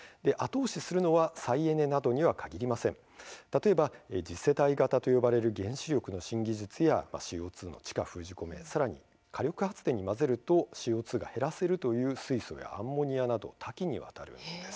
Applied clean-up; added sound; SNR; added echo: none; none; none; none.